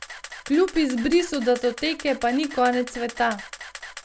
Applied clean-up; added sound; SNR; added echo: none; Camera; 15 dB; none.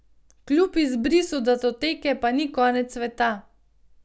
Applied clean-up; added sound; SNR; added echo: none; none; none; none.